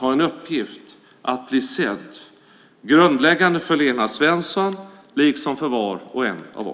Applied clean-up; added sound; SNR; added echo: none; none; none; none.